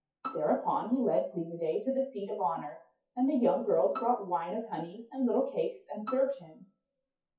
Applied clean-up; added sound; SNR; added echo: classical method WPE with log-MMSE.